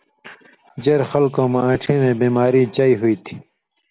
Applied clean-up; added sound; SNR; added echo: none; none; none; none.